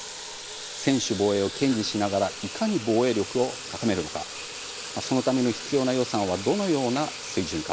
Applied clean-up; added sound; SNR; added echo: none; Sink (filling or washing) / Water tap, faucet; 10 dB; none.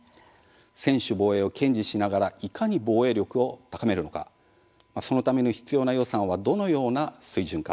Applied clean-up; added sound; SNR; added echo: none; none; none; none.